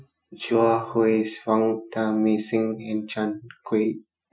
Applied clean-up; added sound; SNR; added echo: classical method Wiener filter.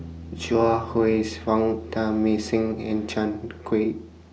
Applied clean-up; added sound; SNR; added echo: none; Bass guitar; 17 dB; none.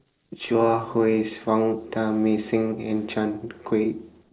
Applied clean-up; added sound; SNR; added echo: neural separator model SepFormer DNS4.